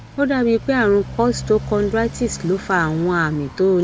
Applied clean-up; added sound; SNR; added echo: none; Motorcycle; 14 dB; none.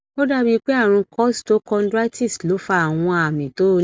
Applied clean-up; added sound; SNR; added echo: none; none; none; none.